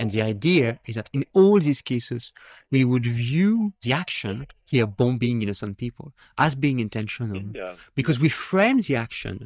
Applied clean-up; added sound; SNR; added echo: neural mask model DeepFilterNet 3.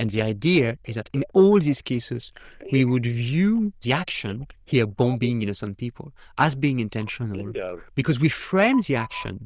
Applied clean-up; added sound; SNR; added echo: neural diffusion model UNIVERSE++.